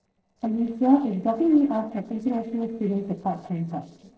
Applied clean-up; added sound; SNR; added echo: neural separator model SepFormer DNS4.